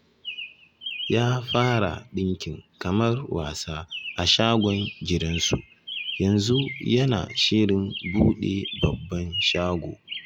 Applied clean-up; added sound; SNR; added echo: none; Chirp, tweet; 12 dB; none.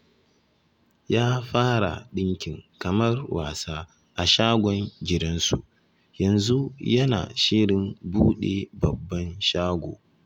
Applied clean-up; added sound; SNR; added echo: none; none; none; none.